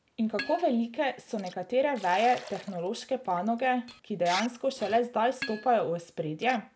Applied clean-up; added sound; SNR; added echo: none; Liquid; 16 dB; none.